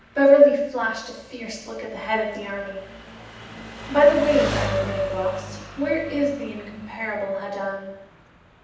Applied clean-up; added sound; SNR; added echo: none; Engine; 13 dB; reverberation time 0.9 s.